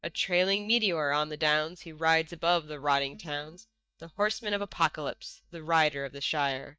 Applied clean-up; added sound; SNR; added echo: neural mask model DeepFilterNet 3.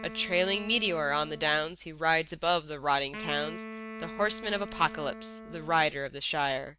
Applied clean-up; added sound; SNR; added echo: none; Wind instrument, woodwind instrument; 14 dB; none.